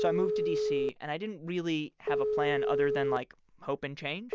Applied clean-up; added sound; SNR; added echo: none; Telephone; -2 dB; none.